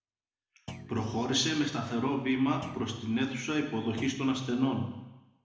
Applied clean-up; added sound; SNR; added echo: none; Thump, thud; 15 dB; reverberation time 0.9 s.